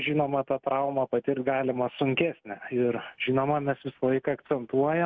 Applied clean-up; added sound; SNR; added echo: none; none; none; none.